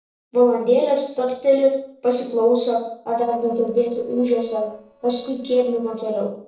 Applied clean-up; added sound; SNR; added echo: neural separator model SepFormer DNS4.